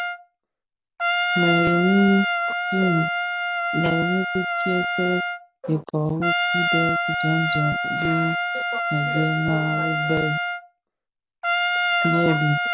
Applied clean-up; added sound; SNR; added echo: none; Trumpet; 0 dB; none.